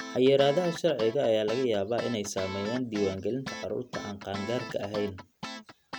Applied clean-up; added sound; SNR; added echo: none; Guitar; 12 dB; none.